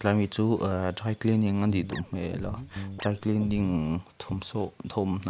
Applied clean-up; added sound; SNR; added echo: none; Guitar; 11 dB; none.